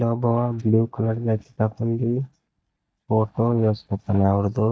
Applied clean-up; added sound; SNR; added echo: neural mask model DeepFilterNet 3.